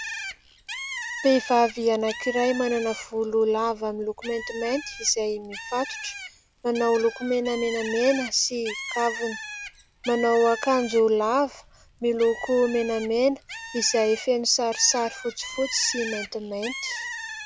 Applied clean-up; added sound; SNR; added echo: none; Bird; 12 dB; none.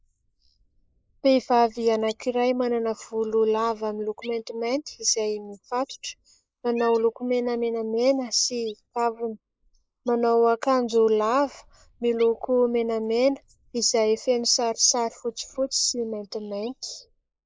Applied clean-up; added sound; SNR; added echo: neural mask model Resemble Enhance denoiser.